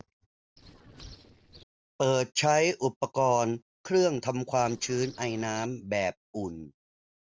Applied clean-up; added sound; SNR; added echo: neural separator model SepFormer DNS4.